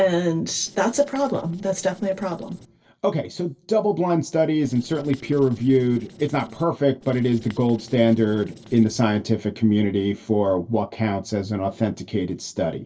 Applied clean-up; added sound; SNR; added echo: neural separator model SepFormer DNS4.